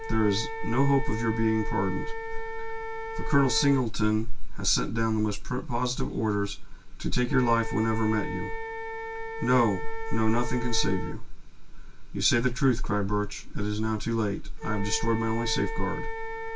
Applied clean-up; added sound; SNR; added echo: none; Wind instrument, woodwind instrument; 13 dB; reverberation time 0.1 s.